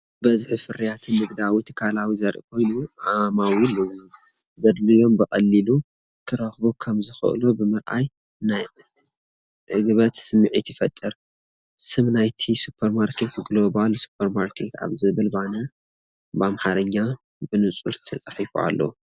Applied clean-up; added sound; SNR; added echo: none; none; none; none.